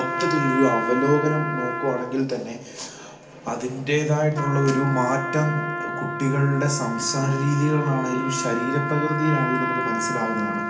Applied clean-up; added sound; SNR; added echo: none; Trumpet; 5 dB; reverberation time 0.4 s.